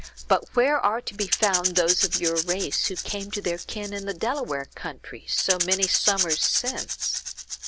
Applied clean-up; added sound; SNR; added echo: none; Rattle / Rattle (instrument); 2 dB; none.